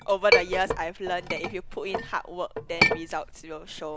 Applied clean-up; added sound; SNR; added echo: none; Chink, clink; -1 dB; none.